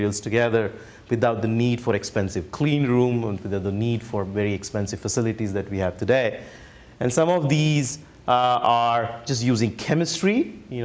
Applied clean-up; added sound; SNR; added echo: none; none; none; none.